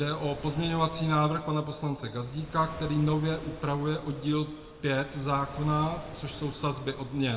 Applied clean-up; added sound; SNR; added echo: none; Waves, surf; 16 dB; reverberation time 1.8 s.